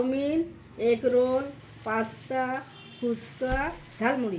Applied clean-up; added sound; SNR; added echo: none; Squeak / Slam / Wood; 17 dB; none.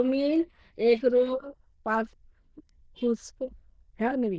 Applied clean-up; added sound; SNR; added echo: neural diffusion model UNIVERSE++.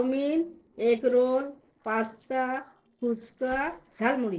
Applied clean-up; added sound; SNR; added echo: neural separator model SepFormer DNS4.